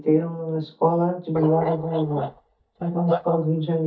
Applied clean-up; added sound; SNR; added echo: neural mask model DeepFilterNet 3.